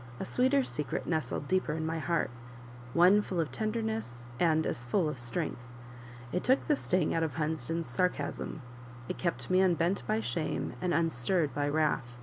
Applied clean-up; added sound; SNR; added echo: none; none; none; none.